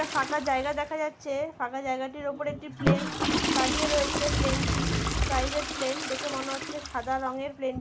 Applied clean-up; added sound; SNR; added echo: none; Animal + Toilet flush / Water; -1 dB; none.